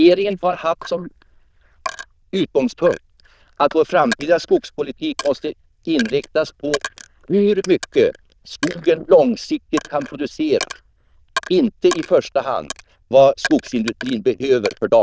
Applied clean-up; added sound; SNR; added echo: neural diffusion model UNIVERSE++.